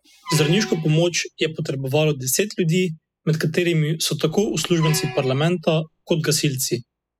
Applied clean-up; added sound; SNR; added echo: classical method spectral subtraction.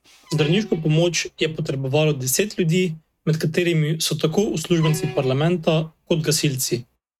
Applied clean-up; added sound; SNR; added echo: neural mask model RNNoise.